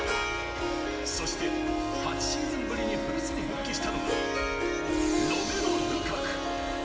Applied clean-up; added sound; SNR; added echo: none; Harp; -3 dB; reverberation time 2.7 s.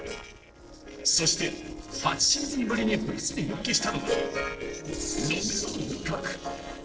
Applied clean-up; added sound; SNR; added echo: neural separator model SepFormer DNS4.